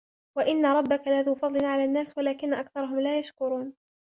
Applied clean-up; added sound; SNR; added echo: none; none; none; none.